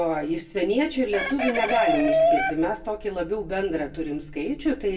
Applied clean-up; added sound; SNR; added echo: none; Chicken, rooster; 0 dB; reverberation time 0.2 s.